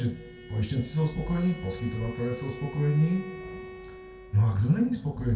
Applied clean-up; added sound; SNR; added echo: none; Bowed string instrument; 16 dB; reverberation time 0.3 s.